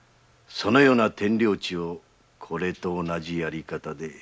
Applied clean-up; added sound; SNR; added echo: none; none; none; none.